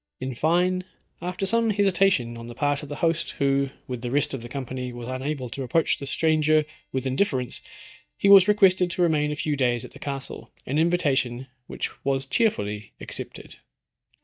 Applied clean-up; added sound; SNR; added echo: neural mask model DeepFilterNet 3.